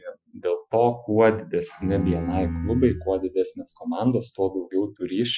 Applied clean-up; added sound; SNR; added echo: classical method Wiener filter.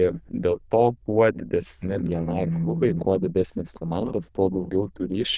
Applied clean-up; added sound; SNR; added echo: neural diffusion model UNIVERSE++.